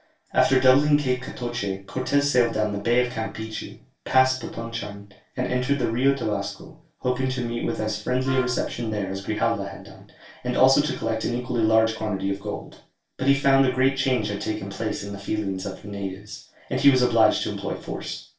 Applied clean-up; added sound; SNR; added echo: neural separator model SepFormer DNS4.